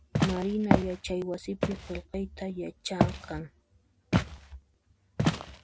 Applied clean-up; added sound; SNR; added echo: none; Walk, footsteps; -4 dB; none.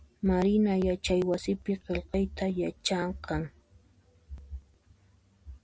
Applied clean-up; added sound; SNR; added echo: none; none; none; none.